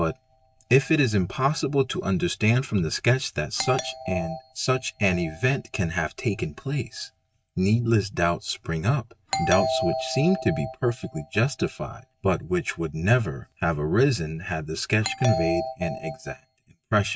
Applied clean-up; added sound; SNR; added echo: neural mask model RNNoise.